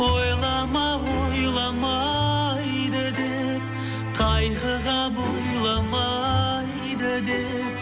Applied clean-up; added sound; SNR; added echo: none; none; none; none.